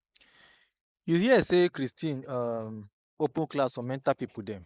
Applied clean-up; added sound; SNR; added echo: neural mask model Resemble Enhance denoiser.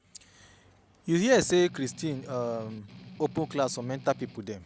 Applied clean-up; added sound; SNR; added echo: none; Strum; 17 dB; none.